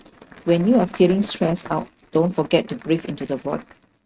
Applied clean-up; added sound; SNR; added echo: neural mask model RNNoise.